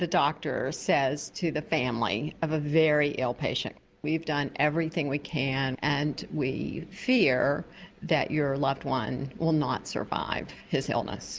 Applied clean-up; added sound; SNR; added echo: none; none; none; none.